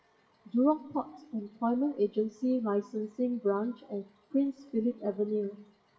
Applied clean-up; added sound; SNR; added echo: classical method WPE with log-MMSE.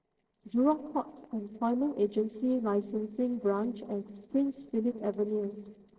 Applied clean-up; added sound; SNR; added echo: neural separator model SepFormer DNS4.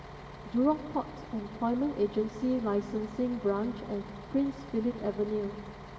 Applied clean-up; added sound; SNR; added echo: none; Bus; 13 dB; reverberation time 1.6 s.